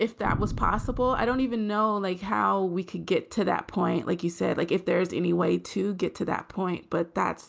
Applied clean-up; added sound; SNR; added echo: none; Boom; 7 dB; none.